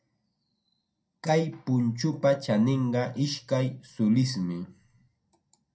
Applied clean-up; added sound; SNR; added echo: none; none; none; reverberation time 0.3 s.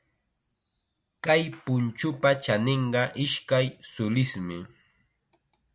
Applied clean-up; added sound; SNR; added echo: none; none; none; none.